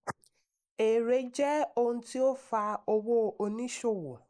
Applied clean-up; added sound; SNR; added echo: neural mask model Resemble Enhance denoiser.